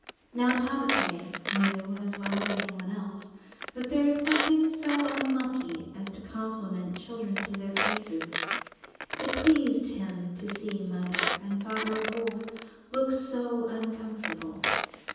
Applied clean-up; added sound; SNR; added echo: none; Squeak; 5 dB; reverberation time 1.1 s.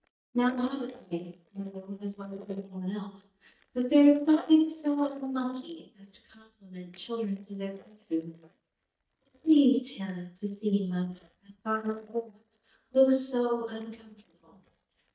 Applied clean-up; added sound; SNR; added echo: neural mask model DeepFilterNet 3.